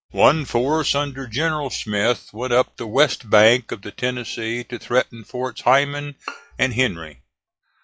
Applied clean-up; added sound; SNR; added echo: classical method log-MMSE.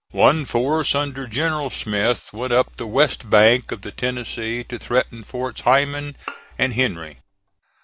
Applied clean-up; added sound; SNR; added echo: none; Bowed string instrument; 19 dB; none.